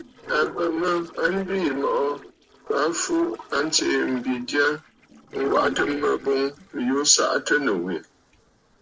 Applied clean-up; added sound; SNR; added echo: neural separator model SepFormer DNS4.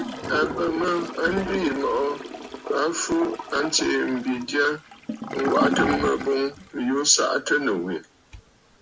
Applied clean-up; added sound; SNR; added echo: none; Toilet flush / Gurgling; 8 dB; none.